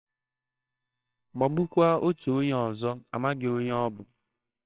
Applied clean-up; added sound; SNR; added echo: neural separator model SepFormer WHAMR!.